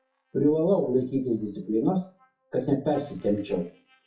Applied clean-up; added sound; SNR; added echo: classical method WPE with log-MMSE.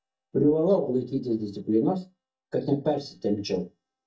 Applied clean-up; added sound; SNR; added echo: neural mask model DeepFilterNet 3.